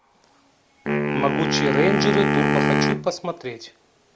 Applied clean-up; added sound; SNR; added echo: none; Wind instrument, woodwind instrument; -3 dB; none.